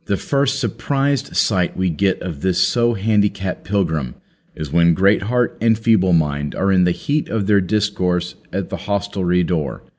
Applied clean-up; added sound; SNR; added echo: none; none; none; none.